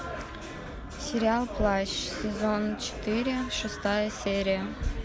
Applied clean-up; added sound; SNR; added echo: none; none; none; none.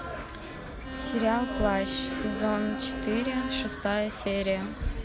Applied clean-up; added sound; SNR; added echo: none; Bowed string instrument; 6 dB; none.